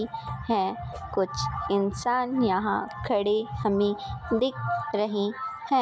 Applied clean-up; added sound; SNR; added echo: none; none; none; none.